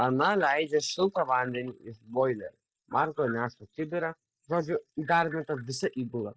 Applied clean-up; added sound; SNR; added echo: neural mask model Resemble Enhance denoiser.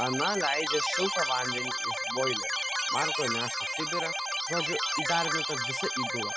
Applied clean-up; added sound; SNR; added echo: none; Keyboard (musical); -2 dB; none.